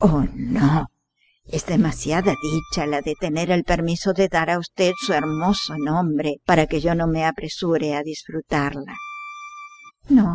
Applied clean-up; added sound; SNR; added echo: classical method spectral subtraction.